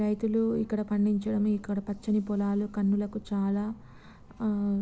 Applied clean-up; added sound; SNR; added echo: none; none; none; none.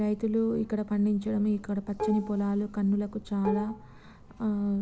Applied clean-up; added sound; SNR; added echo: none; Dishes, pots, and pans; 10 dB; none.